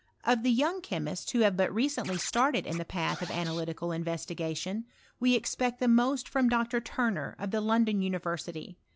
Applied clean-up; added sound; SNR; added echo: none; Scratching (performance technique); 17 dB; none.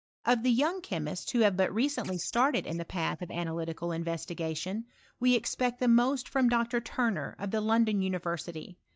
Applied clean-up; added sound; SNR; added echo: neural mask model DeepFilterNet 3.